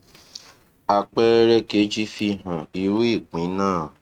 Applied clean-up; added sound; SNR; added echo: neural mask model RNNoise.